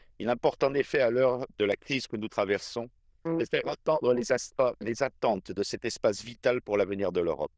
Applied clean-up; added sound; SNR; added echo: neural diffusion model UNIVERSE++.